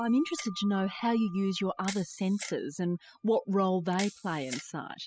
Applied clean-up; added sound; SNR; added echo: classical method spectral subtraction.